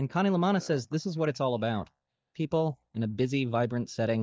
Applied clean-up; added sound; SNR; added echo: neural mask model DeepFilterNet 3.